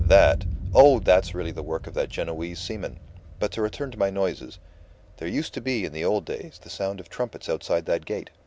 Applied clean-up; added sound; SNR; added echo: none; Boom; 9 dB; none.